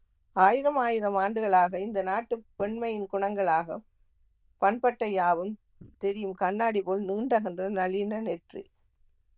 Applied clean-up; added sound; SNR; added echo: neural diffusion model UNIVERSE++.